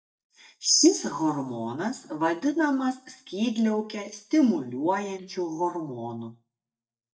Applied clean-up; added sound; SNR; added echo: neural mask model DeepFilterNet 3.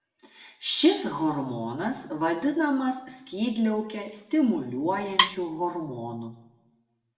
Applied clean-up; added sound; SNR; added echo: none; Wood; -1 dB; reverberation time 0.8 s.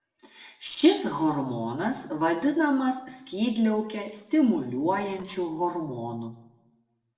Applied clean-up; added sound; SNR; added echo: neural separator model SepFormer DNS4.